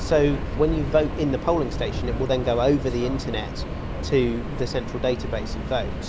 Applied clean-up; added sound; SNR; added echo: none; Subway, metro, underground; 4 dB; none.